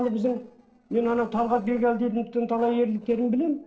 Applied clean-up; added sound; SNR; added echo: neural separator model SepFormer DNS4.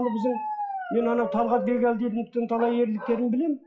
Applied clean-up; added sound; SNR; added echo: classical method WPE with log-MMSE.